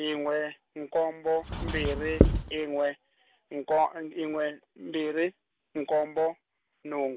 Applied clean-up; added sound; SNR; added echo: none; Writing; -3 dB; none.